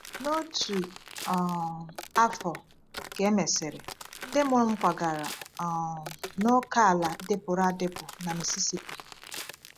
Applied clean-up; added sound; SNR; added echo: none; Walk, footsteps; 14 dB; none.